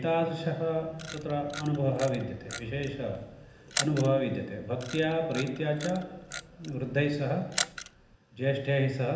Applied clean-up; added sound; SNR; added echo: none; Camera; 10 dB; reverberation time 0.8 s.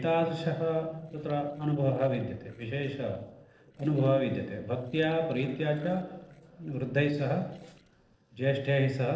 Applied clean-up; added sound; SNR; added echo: neural separator model SepFormer DNS4.